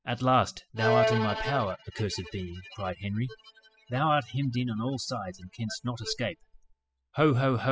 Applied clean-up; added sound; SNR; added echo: classical method spectral subtraction.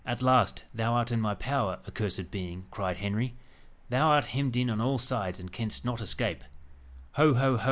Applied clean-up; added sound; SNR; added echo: none; none; none; none.